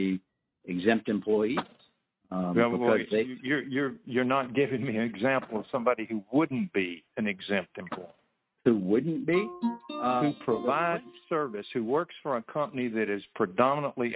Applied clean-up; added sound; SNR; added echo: neural mask model RNNoise.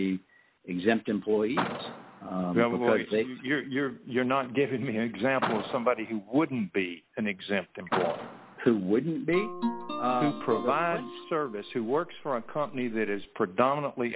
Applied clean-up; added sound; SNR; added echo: none; Guitar + Car; 9 dB; none.